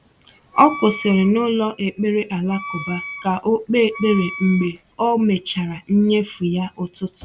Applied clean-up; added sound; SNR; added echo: none; Wind instrument, woodwind instrument; 13 dB; none.